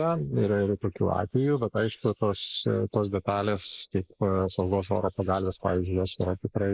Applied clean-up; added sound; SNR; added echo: neural mask model Resemble Enhance denoiser.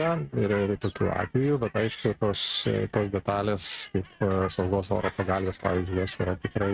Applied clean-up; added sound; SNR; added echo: neural mask model RNNoise.